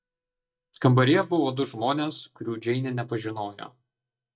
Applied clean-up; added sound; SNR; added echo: neural mask model DeepFilterNet 3.